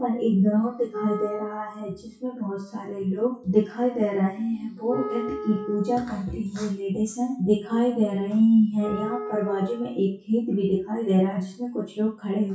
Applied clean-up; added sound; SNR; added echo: classical method WPE with log-MMSE.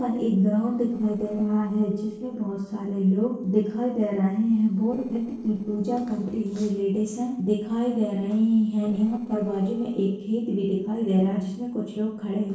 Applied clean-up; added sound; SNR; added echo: neural separator model SepFormer DNS4.